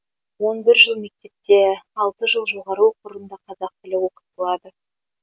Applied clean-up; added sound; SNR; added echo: none; none; none; none.